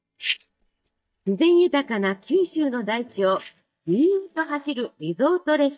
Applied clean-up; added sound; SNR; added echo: neural mask model DeepFilterNet 3.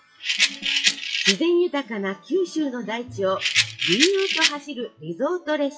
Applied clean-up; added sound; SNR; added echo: classical method WPE with log-MMSE.